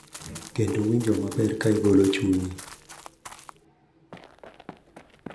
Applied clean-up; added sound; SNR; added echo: none; Run; 17 dB; none.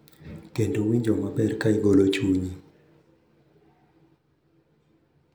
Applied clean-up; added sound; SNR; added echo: none; none; none; none.